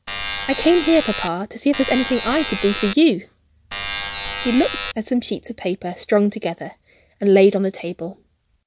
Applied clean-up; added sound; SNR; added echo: none; Alarm; 7 dB; none.